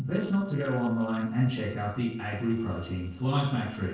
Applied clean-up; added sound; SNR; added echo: neural separator model SepFormer DNS4.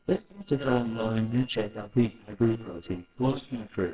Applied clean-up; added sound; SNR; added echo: neural separator model SepFormer WHAMR!.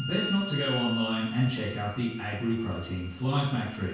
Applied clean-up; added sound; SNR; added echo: none; Bowed string instrument; 10 dB; reverberation time 0.6 s.